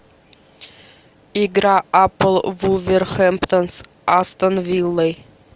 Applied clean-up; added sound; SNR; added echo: none; none; none; none.